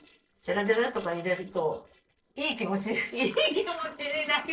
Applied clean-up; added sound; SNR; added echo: neural separator model SepFormer DNS4.